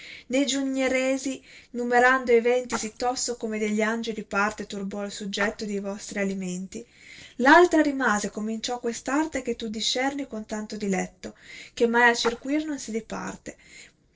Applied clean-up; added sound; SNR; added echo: neural separator model SepFormer DNS4.